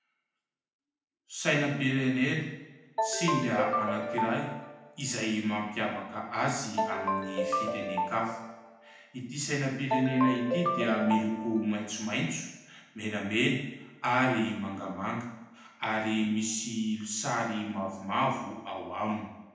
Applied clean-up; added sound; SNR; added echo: none; Ringtone; 2 dB; reverberation time 0.9 s.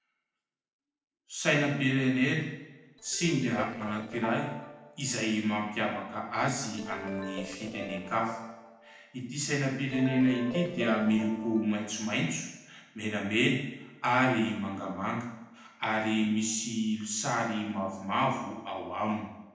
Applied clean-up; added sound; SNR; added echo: neural separator model SepFormer DNS4.